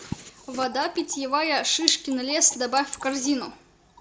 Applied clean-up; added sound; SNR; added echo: none; Trickle, dribble / Splash, splatter; 11 dB; none.